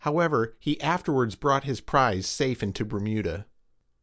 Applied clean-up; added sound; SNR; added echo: none; none; none; none.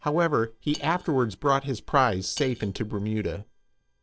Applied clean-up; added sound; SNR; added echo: neural separator model SepFormer DNS4.